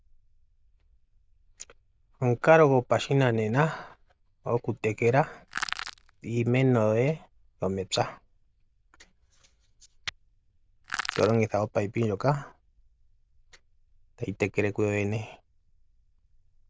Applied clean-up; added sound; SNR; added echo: neural diffusion model UNIVERSE++.